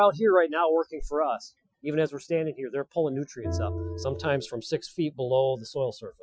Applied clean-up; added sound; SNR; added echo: classical method Wiener filter.